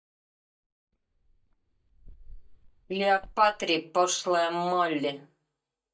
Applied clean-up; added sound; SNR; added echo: neural mask model DeepFilterNet 3.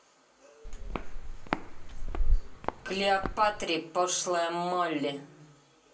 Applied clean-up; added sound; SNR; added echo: none; Walk, footsteps; -3 dB; reverberation time 0.3 s.